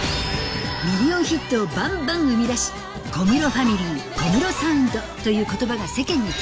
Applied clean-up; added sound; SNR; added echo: none; none; none; none.